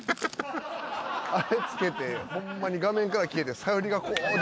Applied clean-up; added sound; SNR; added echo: none; Chewing, mastication; 20 dB; none.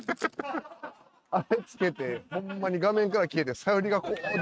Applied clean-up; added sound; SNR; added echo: neural mask model RNNoise.